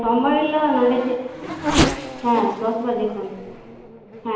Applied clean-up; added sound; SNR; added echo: none; Race car, auto racing / Accelerating, revving, vroom; 5 dB; reverberation time 1.1 s.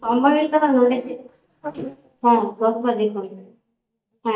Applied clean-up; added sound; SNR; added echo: neural mask model DeepFilterNet 3.